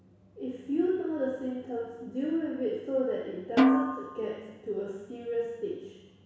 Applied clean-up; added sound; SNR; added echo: none; Snare drum; -5 dB; reverberation time 1.1 s.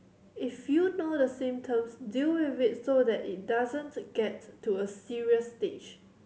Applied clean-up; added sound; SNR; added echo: none; none; none; none.